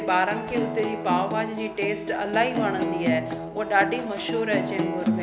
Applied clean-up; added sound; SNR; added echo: none; Acoustic guitar; 3 dB; none.